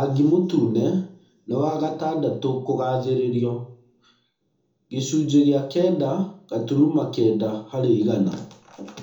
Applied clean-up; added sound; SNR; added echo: none; none; none; reverberation time 1.0 s.